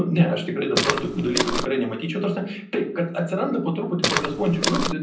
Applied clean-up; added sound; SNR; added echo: none; Walk, footsteps; 0 dB; reverberation time 0.6 s.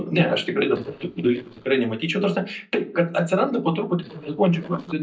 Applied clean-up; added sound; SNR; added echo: neural mask model DeepFilterNet 3.